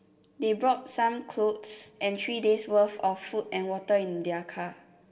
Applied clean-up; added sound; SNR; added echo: none; none; none; reverberation time 1.2 s.